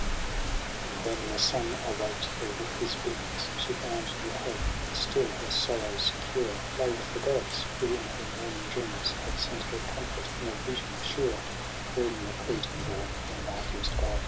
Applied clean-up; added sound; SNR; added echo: none; Rain; 0 dB; none.